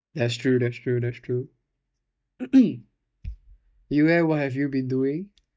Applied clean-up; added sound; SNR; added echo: neural mask model DeepFilterNet 3.